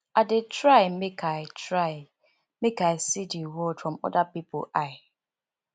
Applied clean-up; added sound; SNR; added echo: none; none; none; none.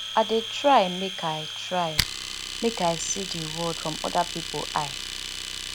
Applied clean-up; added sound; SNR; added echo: none; Domestic sounds, home sounds; 5 dB; none.